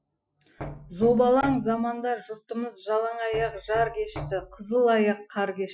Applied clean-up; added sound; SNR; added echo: classical method Wiener filter.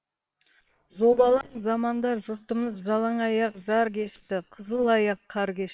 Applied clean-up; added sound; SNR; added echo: neural separator model SepFormer WHAM!.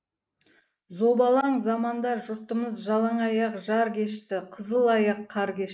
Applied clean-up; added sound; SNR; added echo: neural mask model Resemble Enhance denoiser.